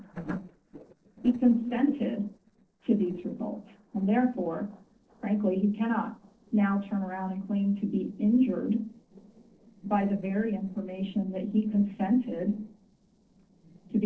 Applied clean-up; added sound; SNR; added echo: neural separator model SepFormer DNS4.